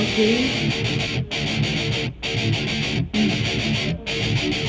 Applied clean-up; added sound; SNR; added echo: none; Guitar; -5 dB; reverberation time 1.3 s.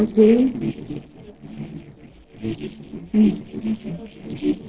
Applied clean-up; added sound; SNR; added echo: neural separator model SepFormer DNS4.